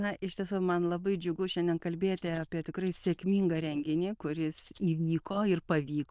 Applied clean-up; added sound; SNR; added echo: neural diffusion model UNIVERSE++.